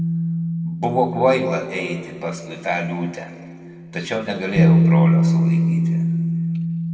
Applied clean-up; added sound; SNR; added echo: none; Bass guitar; -5 dB; reverberation time 1.8 s.